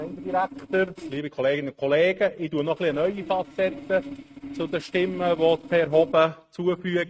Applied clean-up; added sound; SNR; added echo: neural mask model RNNoise.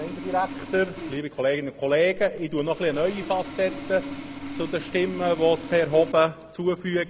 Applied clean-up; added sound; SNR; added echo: none; Sawing; 12 dB; none.